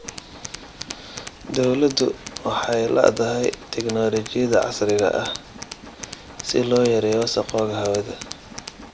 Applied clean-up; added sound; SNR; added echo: none; Tools; 15 dB; none.